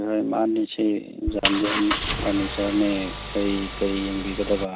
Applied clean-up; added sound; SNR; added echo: none; Engine; 3 dB; none.